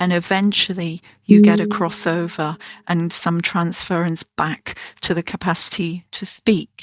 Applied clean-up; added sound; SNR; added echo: neural mask model DeepFilterNet 3.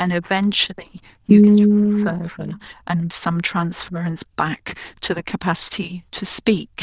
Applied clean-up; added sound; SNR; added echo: neural diffusion model UNIVERSE++.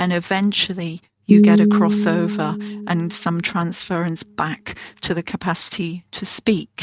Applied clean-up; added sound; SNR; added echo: neural mask model RNNoise.